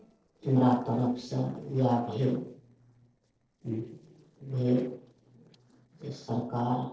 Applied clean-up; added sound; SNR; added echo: neural separator model SepFormer DNS4.